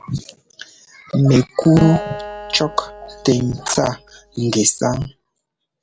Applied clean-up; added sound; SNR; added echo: none; Acoustic guitar; 13 dB; none.